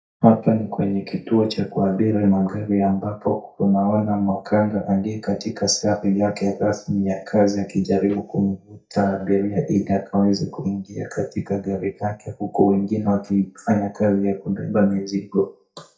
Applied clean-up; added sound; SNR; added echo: neural mask model DeepFilterNet 3.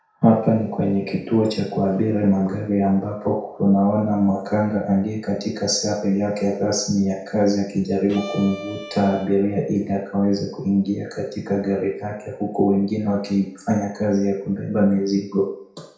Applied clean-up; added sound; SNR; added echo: none; Bowed string instrument; 15 dB; reverberation time 0.5 s.